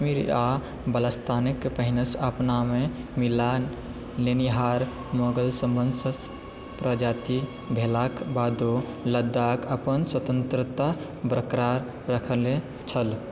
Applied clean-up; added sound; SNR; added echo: none; Subway, metro, underground; 17 dB; none.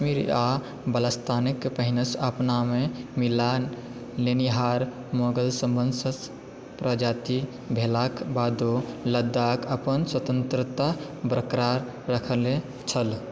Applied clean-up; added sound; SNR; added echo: none; none; none; none.